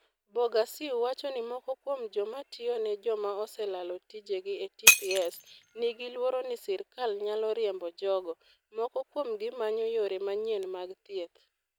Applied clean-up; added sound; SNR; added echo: none; Shatter; -3 dB; none.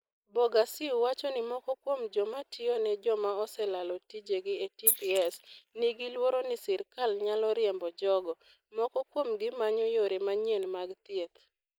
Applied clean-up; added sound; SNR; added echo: neural mask model Resemble Enhance denoiser.